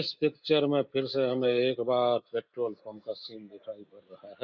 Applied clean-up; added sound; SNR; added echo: neural mask model Resemble Enhance denoiser.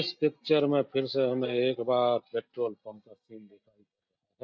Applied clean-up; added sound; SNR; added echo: neural mask model DeepFilterNet 3.